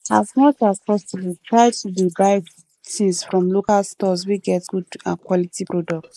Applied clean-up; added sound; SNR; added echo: neural mask model Resemble Enhance denoiser.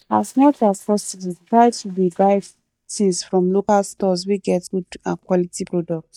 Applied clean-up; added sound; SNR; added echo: neural mask model DeepFilterNet 3.